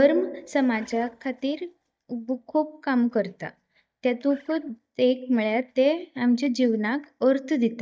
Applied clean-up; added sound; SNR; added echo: neural mask model DeepFilterNet 3.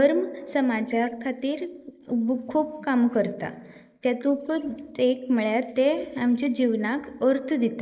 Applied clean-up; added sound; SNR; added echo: neural mask model Resemble Enhance denoiser.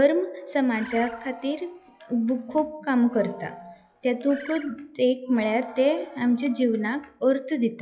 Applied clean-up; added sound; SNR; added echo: classical method log-MMSE.